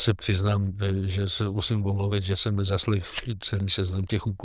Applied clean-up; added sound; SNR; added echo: neural diffusion model UNIVERSE++.